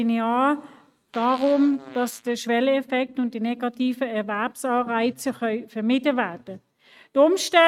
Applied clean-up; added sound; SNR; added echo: neural mask model RNNoise.